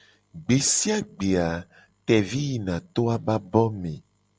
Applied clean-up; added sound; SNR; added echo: none; none; none; none.